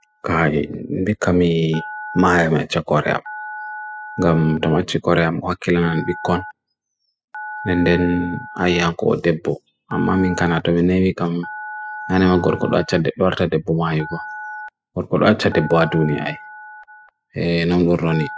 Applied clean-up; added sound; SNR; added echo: classical method spectral subtraction.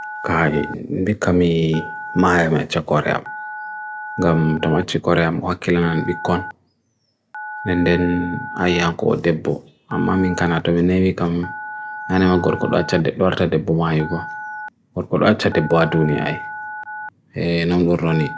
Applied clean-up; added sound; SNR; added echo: none; Telephone; 13 dB; none.